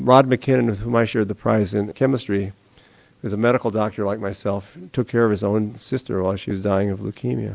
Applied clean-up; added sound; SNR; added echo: none; none; none; none.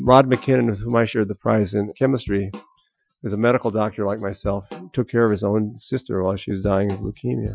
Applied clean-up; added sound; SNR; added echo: classical method Wiener filter.